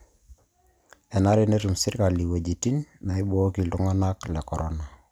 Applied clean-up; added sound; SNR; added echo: none; none; none; none.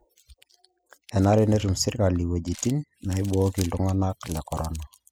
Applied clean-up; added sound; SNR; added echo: classical method spectral subtraction.